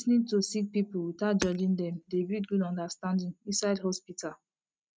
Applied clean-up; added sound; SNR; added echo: neural mask model RNNoise.